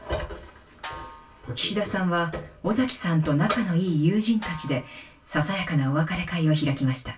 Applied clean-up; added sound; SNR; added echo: none; Snare drum; 19 dB; reverberation time 0.2 s.